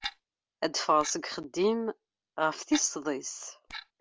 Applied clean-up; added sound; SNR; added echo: none; Clock; 13 dB; none.